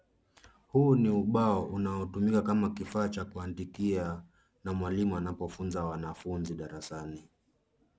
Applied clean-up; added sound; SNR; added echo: none; none; none; none.